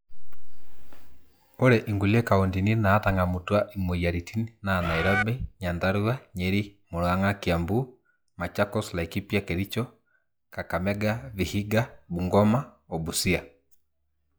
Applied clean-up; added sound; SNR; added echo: classical method log-MMSE.